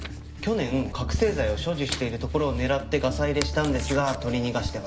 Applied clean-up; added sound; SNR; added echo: none; Tearing + Writing; 12 dB; none.